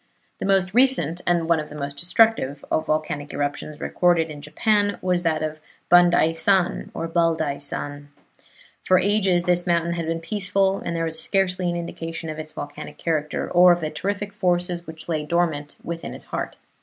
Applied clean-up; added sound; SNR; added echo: none; none; none; none.